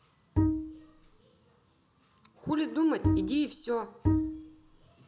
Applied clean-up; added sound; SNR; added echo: none; Bowed string instrument; -5 dB; none.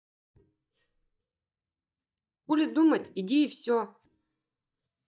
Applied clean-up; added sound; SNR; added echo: neural mask model DeepFilterNet 3.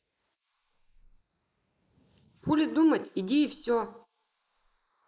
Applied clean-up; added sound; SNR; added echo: neural mask model Resemble Enhance denoiser.